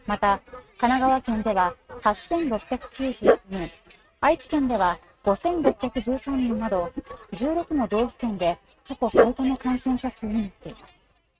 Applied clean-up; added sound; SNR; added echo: neural mask model RNNoise.